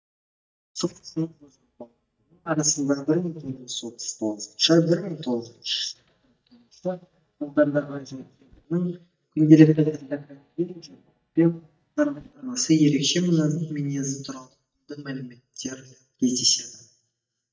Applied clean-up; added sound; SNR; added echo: neural mask model DeepFilterNet 3.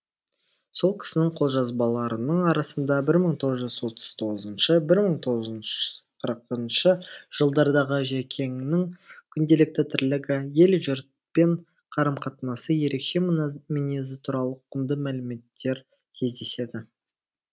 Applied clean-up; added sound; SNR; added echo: none; none; none; none.